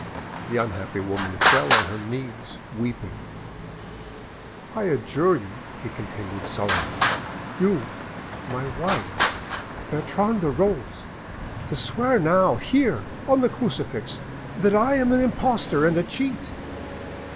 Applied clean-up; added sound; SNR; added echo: none; Traffic noise, roadway noise; 4 dB; none.